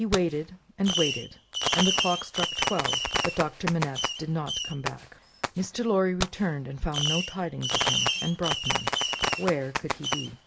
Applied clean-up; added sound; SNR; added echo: none; Fireworks; 0 dB; none.